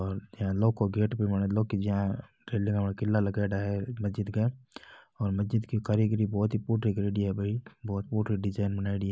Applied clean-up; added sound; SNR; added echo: none; none; none; none.